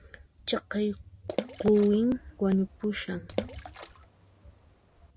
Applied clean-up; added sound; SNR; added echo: none; Water / Splash, splatter; 11 dB; none.